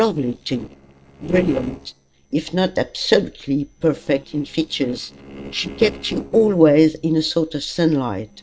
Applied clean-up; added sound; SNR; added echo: neural separator model SepFormer DNS4.